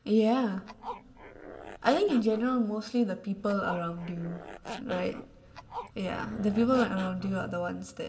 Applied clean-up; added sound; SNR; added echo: none; Zipper (clothing); 14 dB; reverberation time 0.9 s.